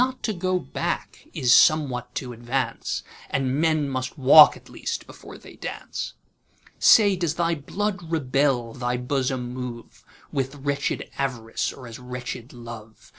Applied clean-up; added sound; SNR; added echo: neural separator model SepFormer DNS4.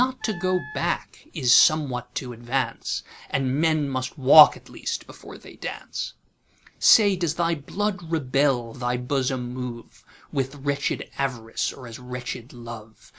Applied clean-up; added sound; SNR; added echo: none; Wind instrument, woodwind instrument; 15 dB; none.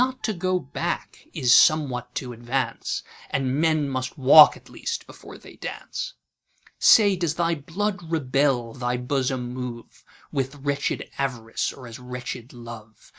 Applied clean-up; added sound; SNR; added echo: neural mask model DeepFilterNet 3.